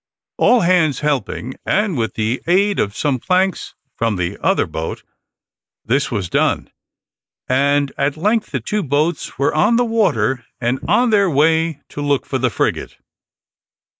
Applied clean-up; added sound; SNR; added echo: neural mask model Resemble Enhance denoiser.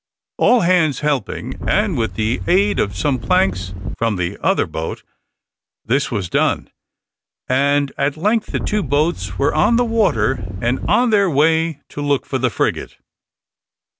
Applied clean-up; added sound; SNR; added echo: none; Wind; 6 dB; none.